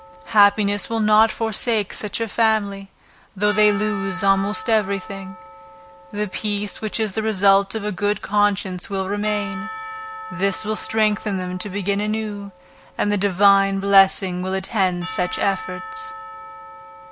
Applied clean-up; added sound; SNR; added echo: none; Church bell / Percussion; 15 dB; none.